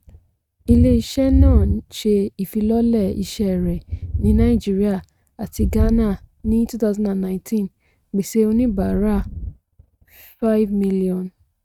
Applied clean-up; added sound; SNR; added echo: neural mask model RNNoise.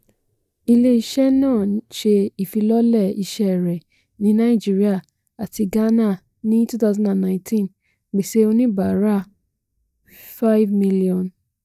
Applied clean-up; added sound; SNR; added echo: neural mask model DeepFilterNet 3.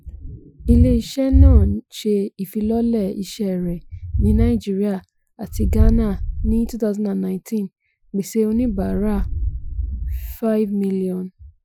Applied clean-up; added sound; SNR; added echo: classical method Wiener filter.